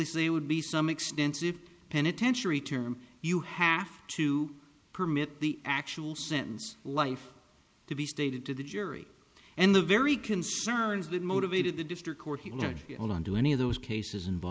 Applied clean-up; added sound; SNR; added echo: none; none; none; none.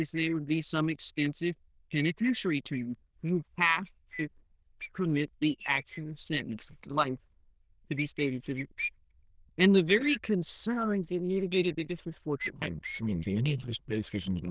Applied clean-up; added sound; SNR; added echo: neural diffusion model UNIVERSE++.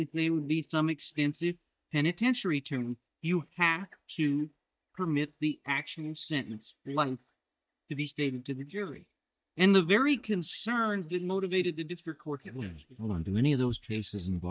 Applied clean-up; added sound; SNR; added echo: neural mask model DeepFilterNet 3.